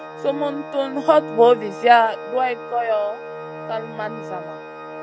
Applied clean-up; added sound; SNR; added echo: none; Organ; 12 dB; none.